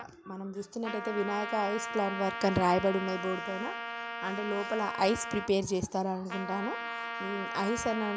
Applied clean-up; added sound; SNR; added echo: none; Trumpet; 6 dB; none.